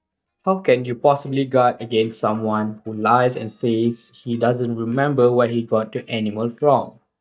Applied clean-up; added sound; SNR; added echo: neural mask model DeepFilterNet 3.